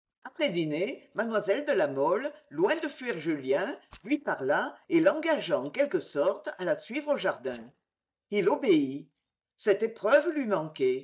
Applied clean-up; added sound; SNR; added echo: neural mask model DeepFilterNet 3.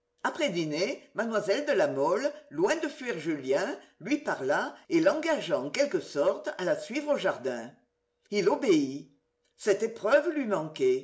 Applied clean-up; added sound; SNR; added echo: none; none; none; none.